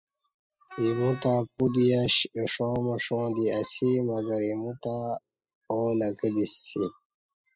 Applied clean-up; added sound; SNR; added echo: classical method spectral subtraction.